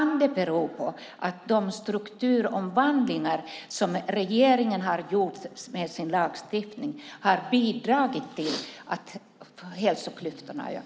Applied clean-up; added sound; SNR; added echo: none; none; none; none.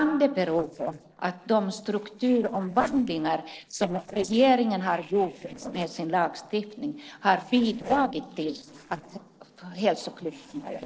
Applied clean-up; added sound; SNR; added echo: neural separator model SepFormer DNS4.